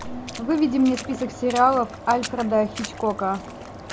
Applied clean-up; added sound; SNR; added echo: none; Water / Splash, splatter; 16 dB; none.